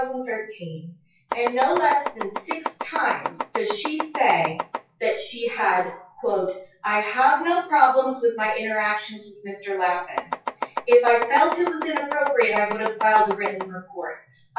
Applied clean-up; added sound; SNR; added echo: classical method WPE with log-MMSE.